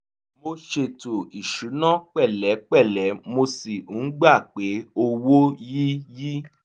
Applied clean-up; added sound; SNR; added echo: none; none; none; none.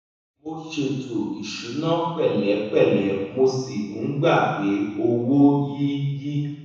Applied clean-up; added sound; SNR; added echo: none; none; none; reverberation time 1.1 s.